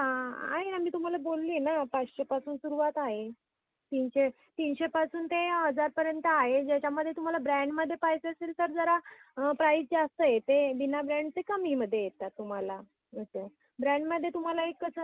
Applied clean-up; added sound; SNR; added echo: none; none; none; none.